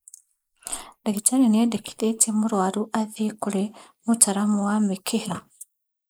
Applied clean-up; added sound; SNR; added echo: neural mask model Resemble Enhance denoiser.